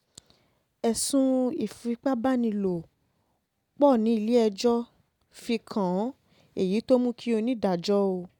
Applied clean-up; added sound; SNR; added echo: none; none; none; none.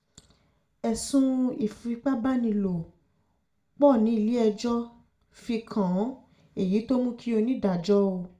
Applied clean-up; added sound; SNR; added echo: none; none; none; reverberation time 0.4 s.